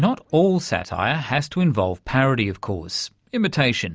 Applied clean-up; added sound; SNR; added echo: none; none; none; none.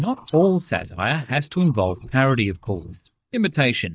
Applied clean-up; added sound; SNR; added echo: neural mask model DeepFilterNet 3.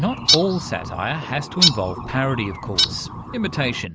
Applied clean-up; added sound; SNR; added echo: none; Bird; 0 dB; none.